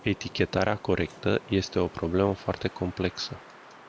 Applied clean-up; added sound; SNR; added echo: none; Wind; 20 dB; none.